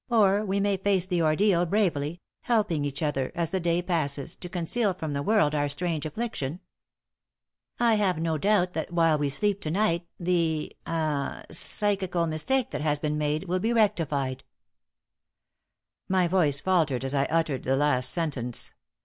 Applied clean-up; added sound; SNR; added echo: none; none; none; none.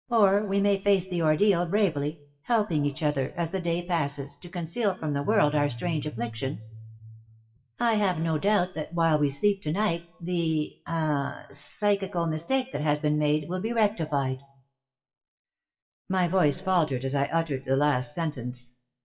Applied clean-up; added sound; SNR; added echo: classical method WPE with log-MMSE.